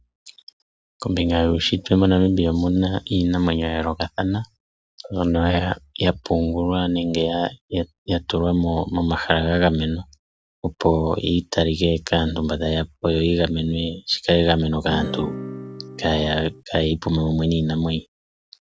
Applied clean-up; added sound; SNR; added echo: none; Acoustic guitar / Strum; 10 dB; none.